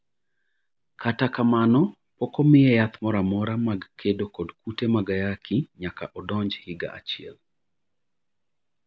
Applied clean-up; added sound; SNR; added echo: none; none; none; none.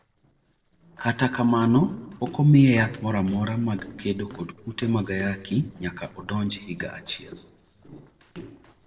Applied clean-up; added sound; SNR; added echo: neural separator model SepFormer DNS4.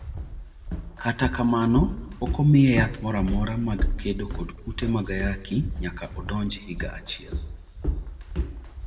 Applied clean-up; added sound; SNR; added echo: none; Walk, footsteps; 5 dB; reverberation time 1.2 s.